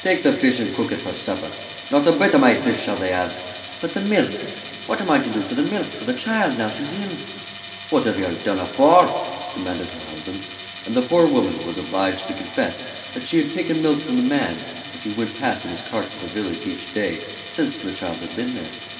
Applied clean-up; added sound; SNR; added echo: none; Tools; 14 dB; reverberation time 2.0 s.